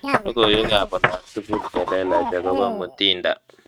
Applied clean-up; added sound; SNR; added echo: neural mask model RNNoise.